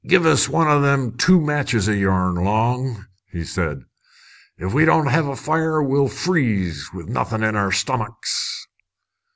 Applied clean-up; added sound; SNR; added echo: none; none; none; none.